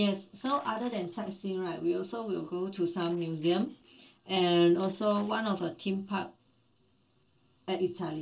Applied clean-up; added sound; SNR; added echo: neural separator model SepFormer DNS4.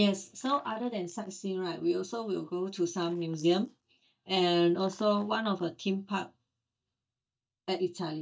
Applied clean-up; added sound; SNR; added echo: neural mask model DeepFilterNet 3.